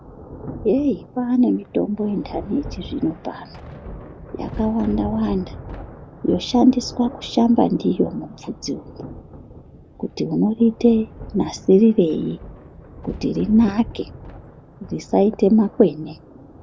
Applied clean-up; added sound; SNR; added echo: none; Thunder; 16 dB; none.